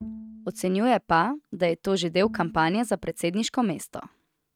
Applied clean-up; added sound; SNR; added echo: neural mask model RNNoise.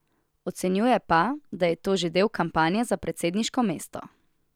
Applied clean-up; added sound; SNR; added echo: none; none; none; none.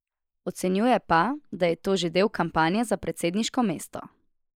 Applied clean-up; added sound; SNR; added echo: neural mask model Resemble Enhance denoiser.